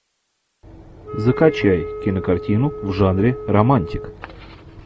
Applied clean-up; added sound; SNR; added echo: none; Wind instrument, woodwind instrument; 11 dB; none.